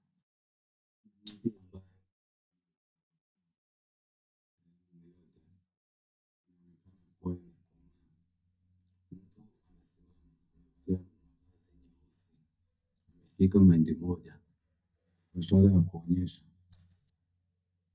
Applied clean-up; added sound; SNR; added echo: neural mask model DeepFilterNet 3.